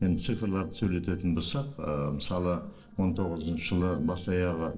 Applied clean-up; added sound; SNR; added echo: neural separator model SepFormer DNS4.